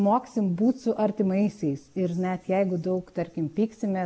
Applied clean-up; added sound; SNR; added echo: none; none; none; none.